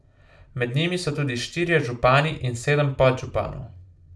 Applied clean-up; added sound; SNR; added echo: none; none; none; reverberation time 0.3 s.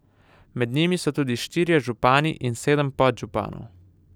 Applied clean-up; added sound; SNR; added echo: none; none; none; none.